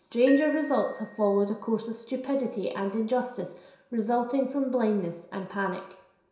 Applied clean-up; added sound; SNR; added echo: none; Glockenspiel; 18 dB; reverberation time 0.7 s.